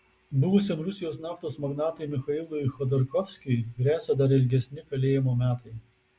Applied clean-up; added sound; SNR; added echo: none; none; none; none.